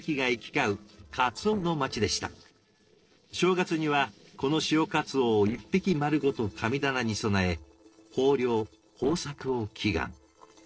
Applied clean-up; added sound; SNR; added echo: neural separator model SepFormer DNS4.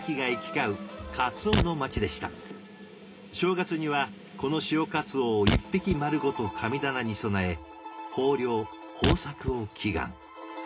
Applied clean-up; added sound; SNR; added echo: none; Fart; 3 dB; reverberation time 0.3 s.